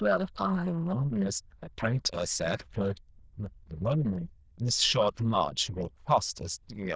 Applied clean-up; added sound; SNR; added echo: neural diffusion model UNIVERSE++.